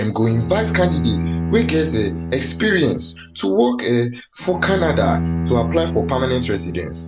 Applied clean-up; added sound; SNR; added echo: none; Bowed string instrument; 4 dB; none.